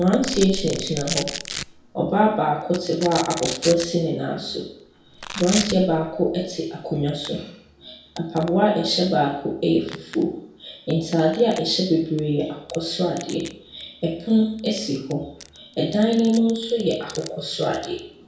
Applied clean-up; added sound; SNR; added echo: none; Domestic sounds, home sounds; 14 dB; reverberation time 0.6 s.